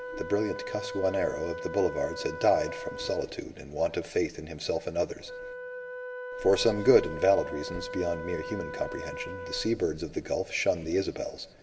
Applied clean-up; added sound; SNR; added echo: none; Wind instrument, woodwind instrument; 10 dB; reverberation time 1.3 s.